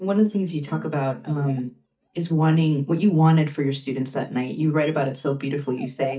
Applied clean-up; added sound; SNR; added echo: neural mask model DeepFilterNet 3.